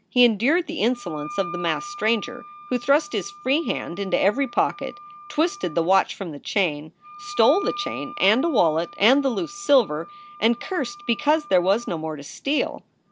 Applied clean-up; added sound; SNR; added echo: none; Wind instrument, woodwind instrument; 16 dB; none.